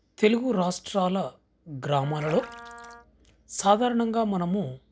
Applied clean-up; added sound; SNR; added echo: none; Wind instrument, woodwind instrument + Splash, splatter; 19 dB; none.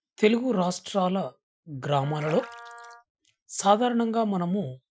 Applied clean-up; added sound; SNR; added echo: classical method Wiener filter.